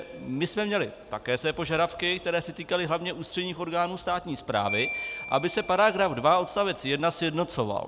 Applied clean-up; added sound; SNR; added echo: none; Marimba, xylophone; 15 dB; none.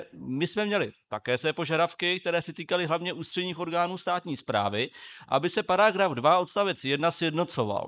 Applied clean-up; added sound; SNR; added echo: neural mask model Resemble Enhance denoiser.